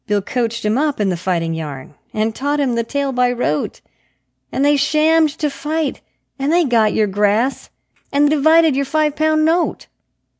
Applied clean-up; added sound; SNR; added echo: none; none; none; none.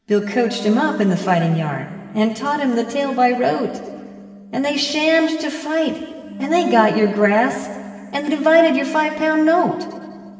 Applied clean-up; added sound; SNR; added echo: none; Wind instrument, woodwind instrument; 16 dB; reverberation time 2.1 s.